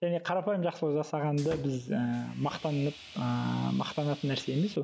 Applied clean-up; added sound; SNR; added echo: none; Sawing; 17 dB; none.